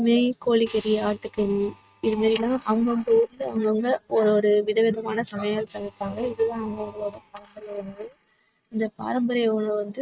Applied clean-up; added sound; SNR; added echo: neural mask model RNNoise.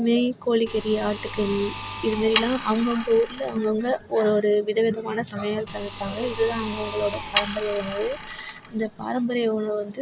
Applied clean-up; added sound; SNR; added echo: none; Sawing; 9 dB; none.